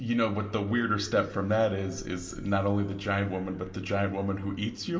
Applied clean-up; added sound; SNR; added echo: none; none; none; reverberation time 1.7 s.